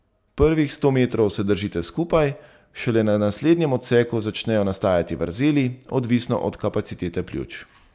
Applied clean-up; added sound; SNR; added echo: none; none; none; none.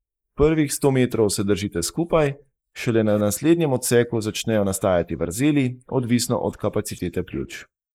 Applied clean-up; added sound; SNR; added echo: neural mask model Resemble Enhance denoiser.